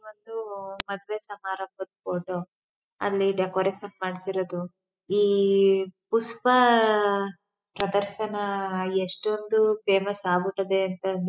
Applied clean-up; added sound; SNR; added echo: classical method spectral subtraction.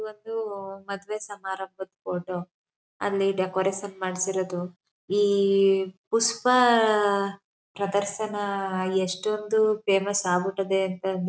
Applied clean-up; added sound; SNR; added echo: none; none; none; none.